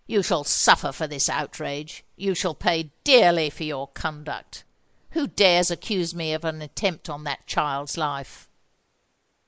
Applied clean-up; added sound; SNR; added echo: neural mask model Resemble Enhance denoiser.